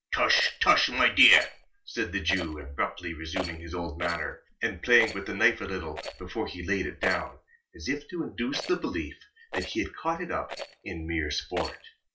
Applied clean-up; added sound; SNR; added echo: none; Rattle; 13 dB; reverberation time 0.2 s.